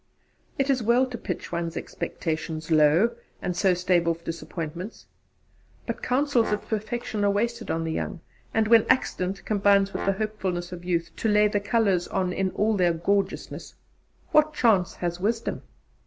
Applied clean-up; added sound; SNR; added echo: none; Brass instrument; 14 dB; none.